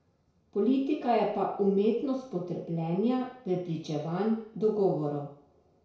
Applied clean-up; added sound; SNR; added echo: none; none; none; reverberation time 0.6 s.